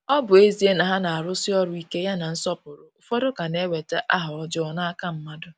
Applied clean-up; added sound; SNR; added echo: none; none; none; none.